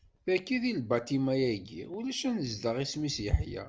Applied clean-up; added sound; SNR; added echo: none; none; none; none.